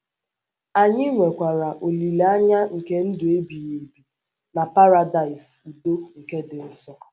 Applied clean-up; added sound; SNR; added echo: none; none; none; none.